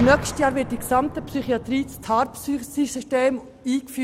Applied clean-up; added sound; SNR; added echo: none; Boom; 12 dB; none.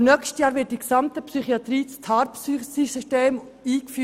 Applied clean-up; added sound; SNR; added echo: none; none; none; none.